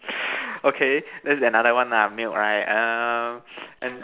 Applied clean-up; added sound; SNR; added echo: none; none; none; none.